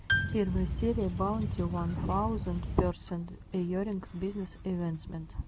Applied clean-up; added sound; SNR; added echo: none; Boat, Water vehicle + Piano; 1 dB; none.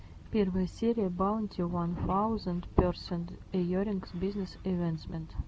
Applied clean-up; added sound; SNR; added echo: none; none; none; none.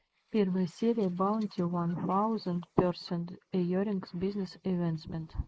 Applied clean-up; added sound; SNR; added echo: neural mask model Resemble Enhance denoiser.